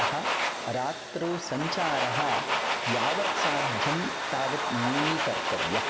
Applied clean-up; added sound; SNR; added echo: none; Domestic sounds, home sounds; -3 dB; none.